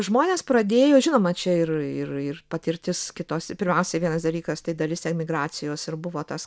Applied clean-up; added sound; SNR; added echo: none; none; none; none.